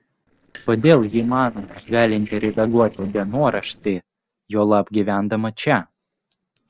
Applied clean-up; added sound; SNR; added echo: neural separator model SepFormer DNS4.